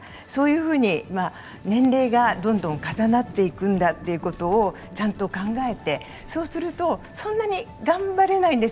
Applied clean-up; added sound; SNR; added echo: none; Thunder; 20 dB; none.